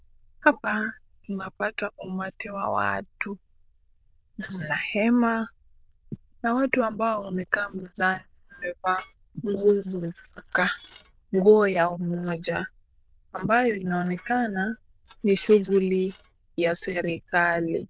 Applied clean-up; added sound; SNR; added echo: neural diffusion model UNIVERSE++.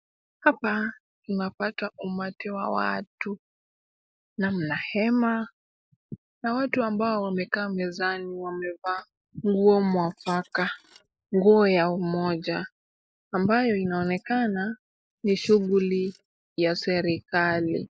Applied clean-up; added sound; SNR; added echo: neural mask model Resemble Enhance denoiser.